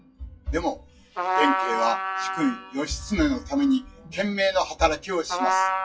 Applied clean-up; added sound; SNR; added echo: classical method WPE with log-MMSE.